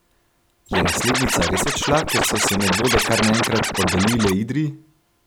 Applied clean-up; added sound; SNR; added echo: none; Scratching (performance technique); -1 dB; none.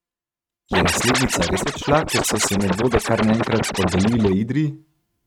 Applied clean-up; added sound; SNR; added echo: neural mask model RNNoise.